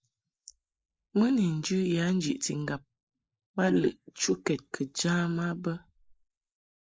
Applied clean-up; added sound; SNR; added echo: neural mask model Resemble Enhance denoiser.